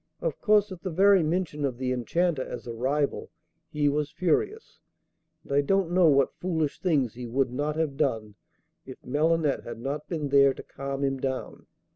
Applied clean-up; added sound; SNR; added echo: none; none; none; none.